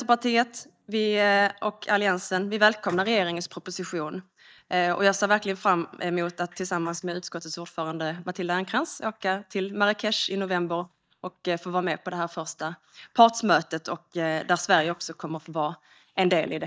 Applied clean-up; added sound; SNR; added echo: neural mask model DeepFilterNet 3.